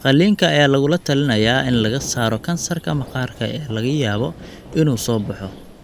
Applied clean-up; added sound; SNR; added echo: none; Run; 19 dB; none.